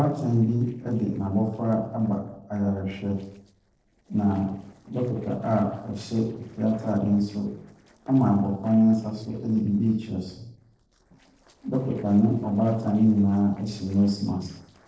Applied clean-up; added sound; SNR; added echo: neural separator model SepFormer DNS4.